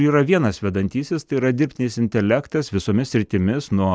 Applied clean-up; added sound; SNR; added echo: none; none; none; none.